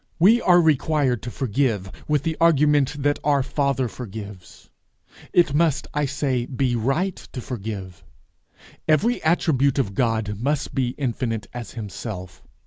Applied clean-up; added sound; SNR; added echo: none; none; none; none.